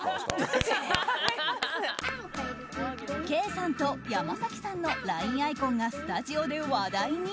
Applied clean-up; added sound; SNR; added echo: none; none; none; none.